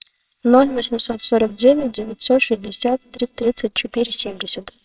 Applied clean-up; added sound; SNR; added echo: neural separator model SepFormer WHAMR!.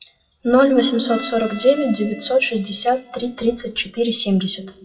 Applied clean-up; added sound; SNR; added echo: classical method WPE with log-MMSE.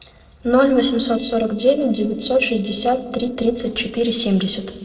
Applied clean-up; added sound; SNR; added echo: neural separator model SepFormer DNS4.